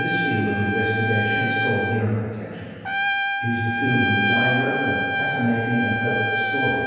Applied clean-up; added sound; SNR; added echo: none; Trumpet; 0 dB; reverberation time 1.9 s.